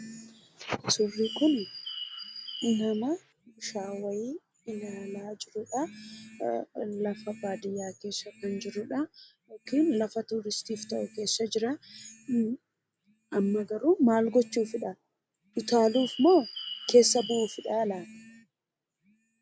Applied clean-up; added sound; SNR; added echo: none; Bird; 12 dB; none.